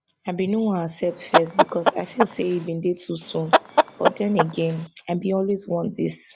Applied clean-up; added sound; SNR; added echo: none; Chicken, rooster; -2 dB; none.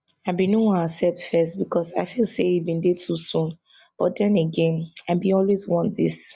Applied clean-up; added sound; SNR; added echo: none; none; none; none.